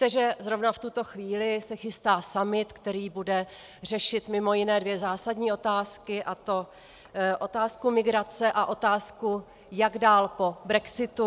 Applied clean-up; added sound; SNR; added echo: none; none; none; none.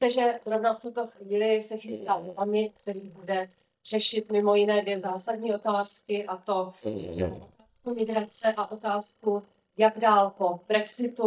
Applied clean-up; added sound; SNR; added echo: neural mask model DeepFilterNet 3.